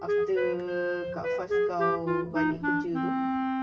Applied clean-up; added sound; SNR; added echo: none; Wind instrument, woodwind instrument; -4 dB; reverberation time 1.4 s.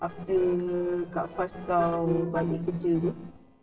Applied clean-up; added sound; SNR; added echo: neural separator model SepFormer DNS4.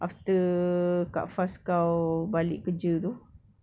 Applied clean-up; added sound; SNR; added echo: none; none; none; none.